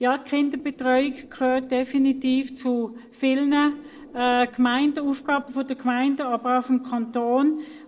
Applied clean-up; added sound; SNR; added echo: neural separator model SepFormer DNS4.